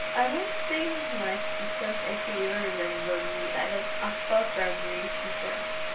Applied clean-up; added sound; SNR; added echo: none; Domestic sounds, home sounds; 0 dB; reverberation time 0.2 s.